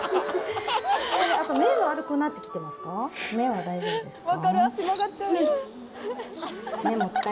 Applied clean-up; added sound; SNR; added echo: none; Chink, clink; 19 dB; none.